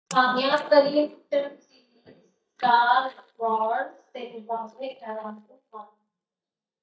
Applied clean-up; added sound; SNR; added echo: neural mask model DeepFilterNet 3.